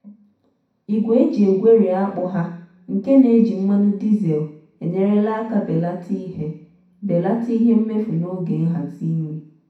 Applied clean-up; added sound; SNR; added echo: none; none; none; reverberation time 0.6 s.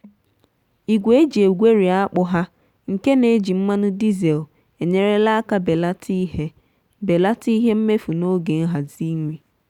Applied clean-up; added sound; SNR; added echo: none; none; none; none.